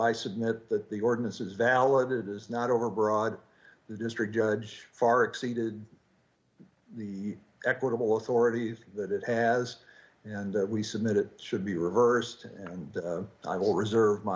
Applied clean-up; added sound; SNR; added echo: none; none; none; none.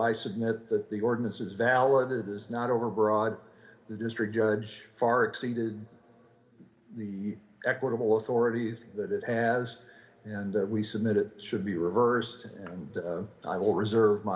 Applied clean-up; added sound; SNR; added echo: none; none; none; reverberation time 2.1 s.